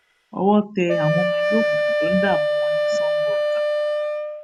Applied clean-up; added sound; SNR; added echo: none; Wind instrument, woodwind instrument; -3 dB; none.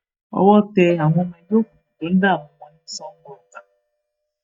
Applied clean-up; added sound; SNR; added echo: neural mask model DeepFilterNet 3.